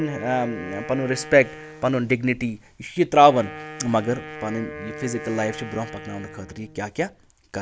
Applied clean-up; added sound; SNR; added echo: none; Wind instrument, woodwind instrument; 14 dB; none.